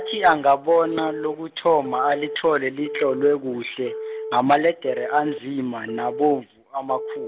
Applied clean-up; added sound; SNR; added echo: none; Telephone; 11 dB; none.